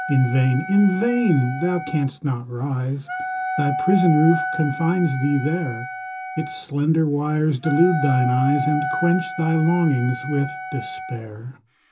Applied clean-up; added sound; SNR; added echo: none; Wind instrument, woodwind instrument; 8 dB; reverberation time 0.2 s.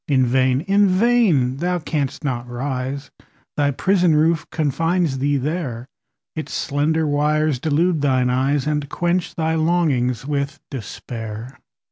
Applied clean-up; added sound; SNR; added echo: none; none; none; none.